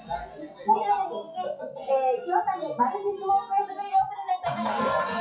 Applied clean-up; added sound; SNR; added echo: classical method WPE with log-MMSE.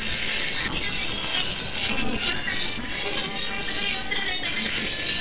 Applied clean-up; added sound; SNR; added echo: neural separator model SepFormer WHAMR!.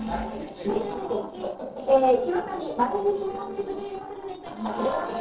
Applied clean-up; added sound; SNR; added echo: neural separator model SepFormer DNS4.